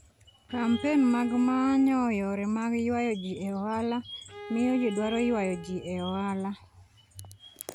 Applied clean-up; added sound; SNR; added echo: none; Bowed string instrument; 16 dB; none.